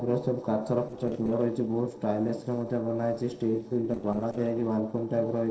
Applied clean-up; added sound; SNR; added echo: neural separator model SepFormer DNS4.